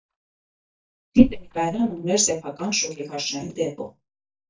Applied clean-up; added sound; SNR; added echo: neural mask model DeepFilterNet 3.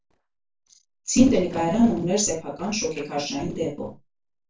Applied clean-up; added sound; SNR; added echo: neural separator model SepFormer DNS4.